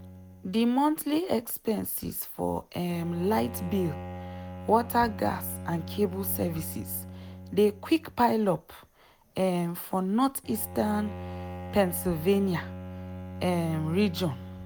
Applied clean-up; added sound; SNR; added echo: none; Bowed string instrument; 12 dB; none.